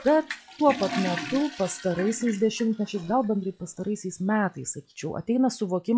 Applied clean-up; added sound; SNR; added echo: classical method log-MMSE.